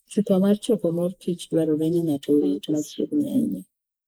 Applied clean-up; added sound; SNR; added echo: neural mask model Resemble Enhance denoiser.